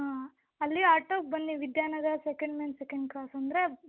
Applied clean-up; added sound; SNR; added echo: none; none; none; none.